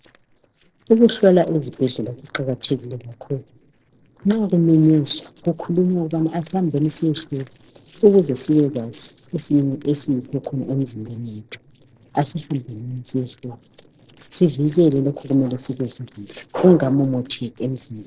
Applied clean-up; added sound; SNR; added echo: neural separator model SepFormer DNS4.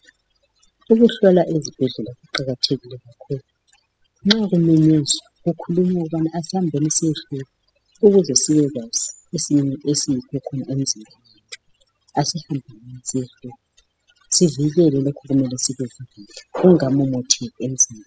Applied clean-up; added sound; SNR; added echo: classical method spectral subtraction.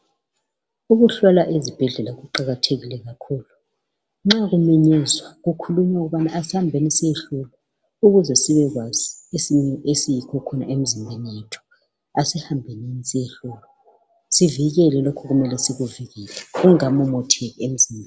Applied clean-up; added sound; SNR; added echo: none; none; none; none.